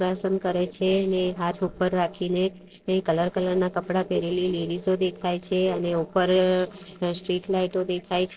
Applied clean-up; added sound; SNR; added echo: neural separator model SepFormer DNS4.